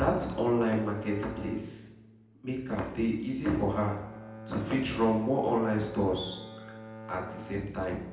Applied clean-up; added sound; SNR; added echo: none; Bowed string instrument; 15 dB; reverberation time 0.8 s.